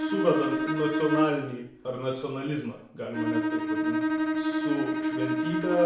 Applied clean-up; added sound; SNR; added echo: none; Bowed string instrument; -2 dB; reverberation time 0.6 s.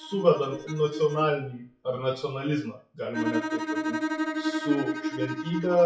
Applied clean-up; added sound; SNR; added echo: classical method WPE with log-MMSE.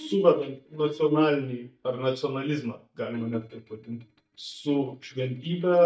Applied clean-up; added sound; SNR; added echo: neural mask model DeepFilterNet 3.